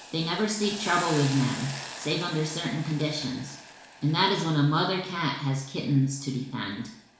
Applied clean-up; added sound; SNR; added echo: none; Hiss; 15 dB; reverberation time 0.7 s.